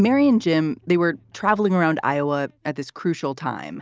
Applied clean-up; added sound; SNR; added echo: none; none; none; none.